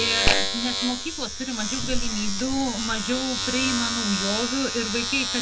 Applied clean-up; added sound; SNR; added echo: none; Domestic sounds, home sounds; -2 dB; none.